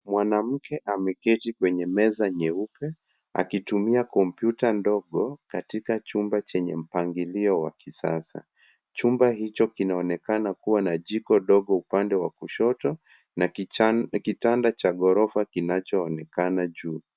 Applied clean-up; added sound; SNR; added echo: none; none; none; none.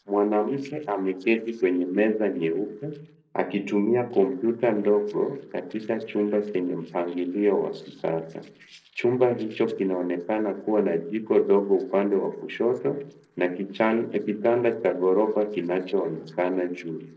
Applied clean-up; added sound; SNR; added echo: neural separator model SepFormer DNS4.